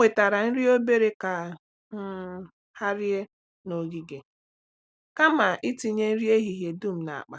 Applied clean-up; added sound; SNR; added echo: none; none; none; none.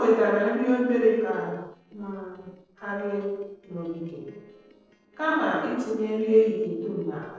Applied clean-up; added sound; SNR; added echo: neural separator model SepFormer DNS4.